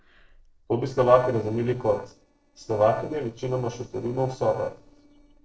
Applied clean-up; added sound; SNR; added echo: neural separator model SepFormer DNS4.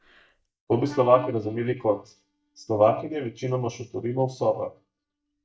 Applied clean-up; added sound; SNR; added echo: neural mask model DeepFilterNet 3.